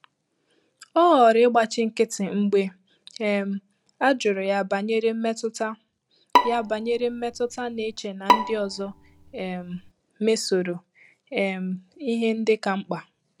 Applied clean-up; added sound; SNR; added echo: none; Bowed string instrument; 2 dB; none.